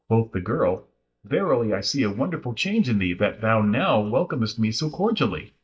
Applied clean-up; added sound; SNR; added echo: neural mask model DeepFilterNet 3.